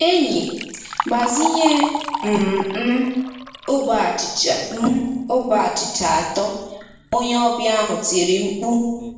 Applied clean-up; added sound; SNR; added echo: none; Liquid; 11 dB; reverberation time 0.8 s.